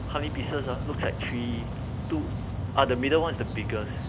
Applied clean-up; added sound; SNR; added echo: none; Mechanical fan; 2 dB; none.